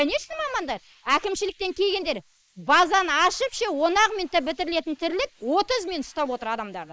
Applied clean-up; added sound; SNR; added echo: neural mask model Resemble Enhance denoiser.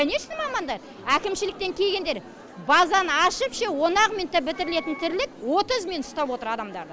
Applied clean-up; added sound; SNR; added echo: none; Wind instrument, woodwind instrument; 18 dB; none.